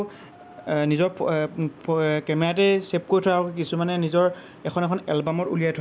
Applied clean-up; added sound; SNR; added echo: none; none; none; none.